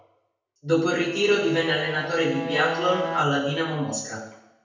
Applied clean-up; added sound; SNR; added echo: none; Bowed string instrument; 9 dB; reverberation time 0.8 s.